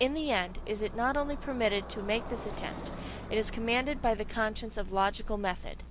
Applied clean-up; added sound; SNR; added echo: none; Motorcycle; 14 dB; none.